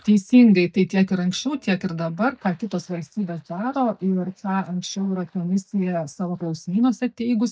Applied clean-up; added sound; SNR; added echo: neural mask model DeepFilterNet 3.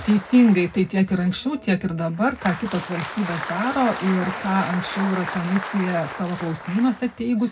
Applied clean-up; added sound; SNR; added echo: none; Applause; 11 dB; reverberation time 0.3 s.